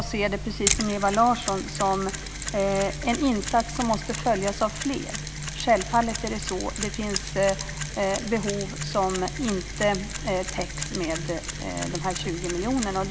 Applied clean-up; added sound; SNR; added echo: none; Mechanisms; 6 dB; none.